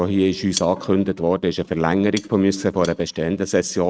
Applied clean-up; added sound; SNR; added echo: neural mask model RNNoise.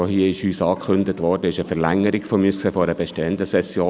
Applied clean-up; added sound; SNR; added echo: none; none; none; none.